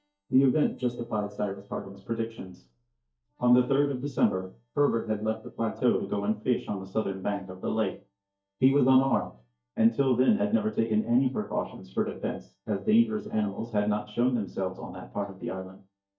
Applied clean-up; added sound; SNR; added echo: neural mask model DeepFilterNet 3.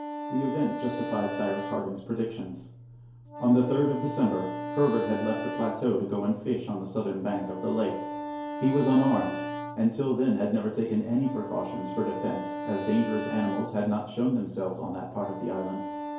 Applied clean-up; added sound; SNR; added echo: none; Wind instrument, woodwind instrument; 8 dB; reverberation time 2.4 s.